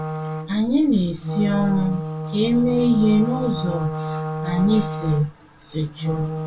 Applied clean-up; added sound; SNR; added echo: none; Wind instrument, woodwind instrument; 7 dB; reverberation time 0.1 s.